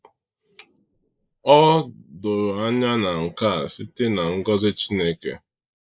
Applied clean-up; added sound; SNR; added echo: neural mask model Resemble Enhance denoiser.